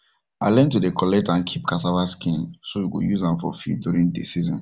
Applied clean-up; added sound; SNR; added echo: none; none; none; none.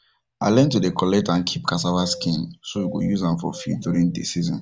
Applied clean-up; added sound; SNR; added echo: none; Bird vocalization, bird call, bird song; 19 dB; none.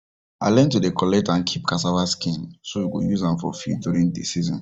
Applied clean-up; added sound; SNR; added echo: neural mask model DeepFilterNet 3.